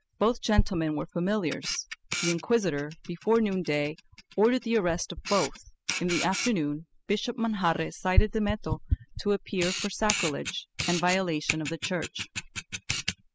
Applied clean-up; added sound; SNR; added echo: classical method spectral subtraction.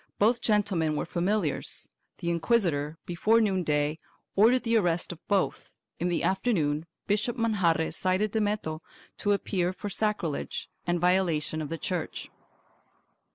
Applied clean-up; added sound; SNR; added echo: none; none; none; none.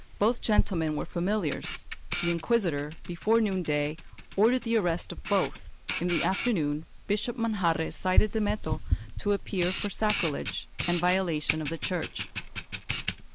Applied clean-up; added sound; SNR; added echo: none; Camera; 4 dB; none.